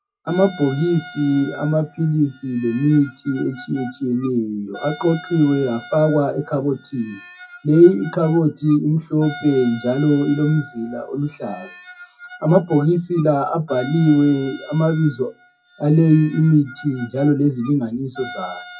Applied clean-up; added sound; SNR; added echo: classical method WPE with log-MMSE.